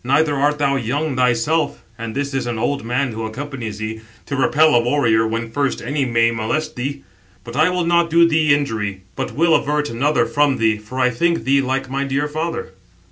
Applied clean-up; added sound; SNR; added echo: none; none; none; none.